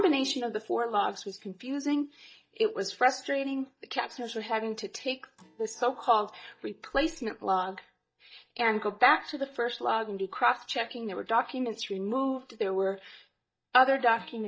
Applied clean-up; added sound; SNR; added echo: neural mask model DeepFilterNet 3.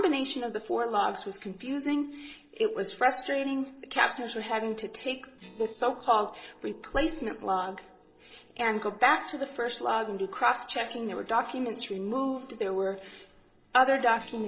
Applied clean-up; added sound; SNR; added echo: neural separator model SepFormer DNS4.